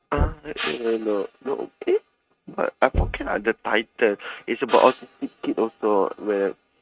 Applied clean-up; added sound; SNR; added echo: neural mask model RNNoise.